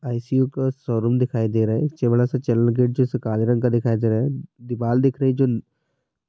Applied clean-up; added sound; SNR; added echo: none; none; none; none.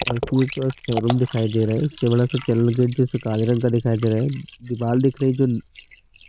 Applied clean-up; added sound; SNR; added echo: neural diffusion model UNIVERSE++.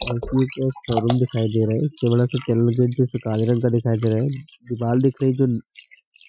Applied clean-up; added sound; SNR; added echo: classical method Wiener filter.